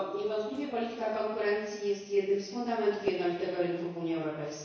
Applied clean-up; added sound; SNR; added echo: none; Tap; 10 dB; reverberation time 1.1 s.